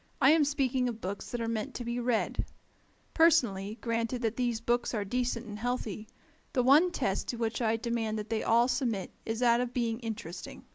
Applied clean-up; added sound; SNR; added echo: none; none; none; none.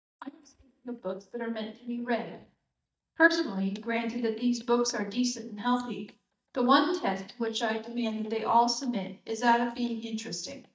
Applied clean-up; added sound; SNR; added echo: neural mask model DeepFilterNet 3.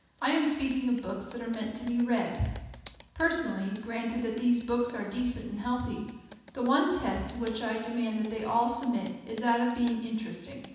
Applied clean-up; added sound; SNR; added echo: none; Computer keyboard; 19 dB; reverberation time 1.1 s.